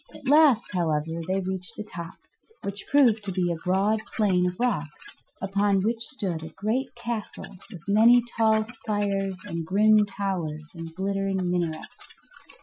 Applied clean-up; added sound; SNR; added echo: classical method Wiener filter.